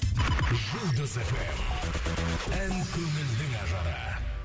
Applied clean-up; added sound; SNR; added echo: none; none; none; none.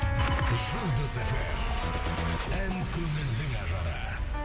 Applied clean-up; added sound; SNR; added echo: none; Keyboard (musical); 5 dB; none.